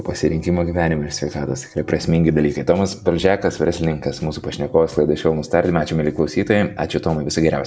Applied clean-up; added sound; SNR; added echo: none; none; none; none.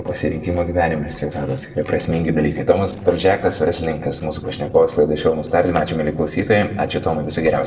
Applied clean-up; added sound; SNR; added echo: neural separator model SepFormer DNS4.